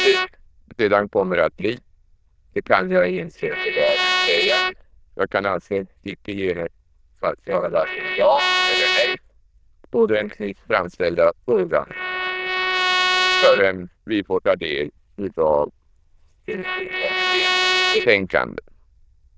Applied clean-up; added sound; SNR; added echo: neural diffusion model UNIVERSE++.